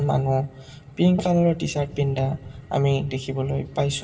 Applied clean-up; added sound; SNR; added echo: none; none; none; reverberation time 1.6 s.